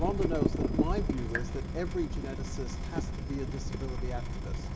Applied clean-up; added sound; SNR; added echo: none; Drip / Water tap, faucet; -5 dB; none.